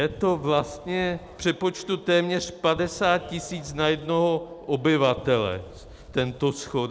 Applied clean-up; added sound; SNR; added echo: none; Wind; 20 dB; none.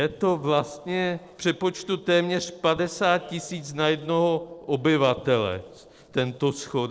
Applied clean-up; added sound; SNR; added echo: neural separator model SepFormer DNS4.